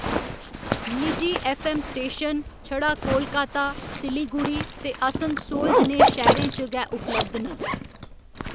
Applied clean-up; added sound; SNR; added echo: none; Zipper (clothing); -1 dB; none.